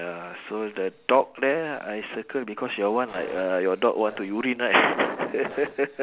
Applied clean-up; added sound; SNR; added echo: none; none; none; none.